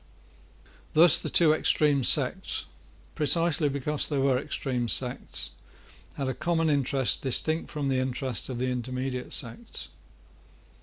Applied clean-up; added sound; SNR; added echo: none; none; none; none.